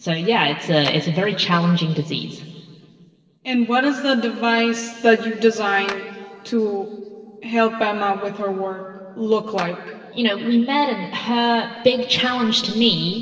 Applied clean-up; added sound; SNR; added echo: neural separator model SepFormer DNS4.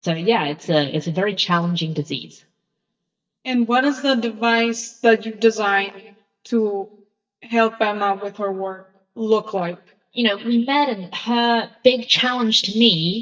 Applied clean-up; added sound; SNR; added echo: neural mask model DeepFilterNet 3.